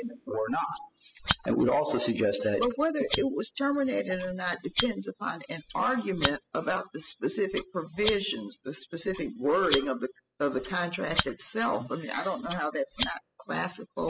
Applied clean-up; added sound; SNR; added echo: classical method spectral subtraction.